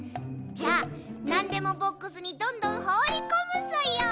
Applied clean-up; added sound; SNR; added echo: none; none; none; none.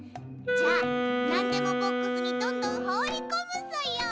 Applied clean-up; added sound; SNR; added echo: none; Wind instrument, woodwind instrument; -4 dB; none.